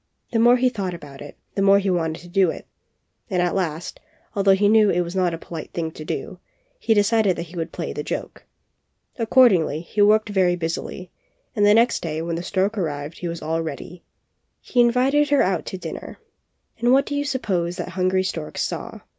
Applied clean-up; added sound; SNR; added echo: none; none; none; none.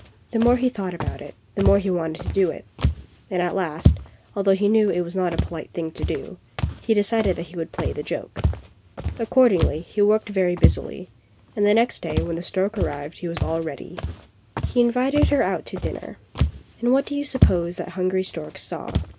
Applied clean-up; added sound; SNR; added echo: none; Walk, footsteps; 3 dB; none.